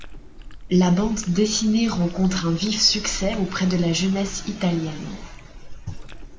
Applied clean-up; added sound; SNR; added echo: none; Chewing, mastication; 13 dB; none.